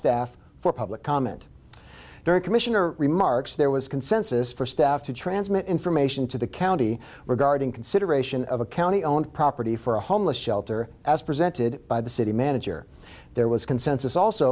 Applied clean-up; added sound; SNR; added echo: none; none; none; none.